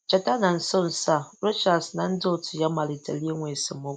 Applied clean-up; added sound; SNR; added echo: none; none; none; none.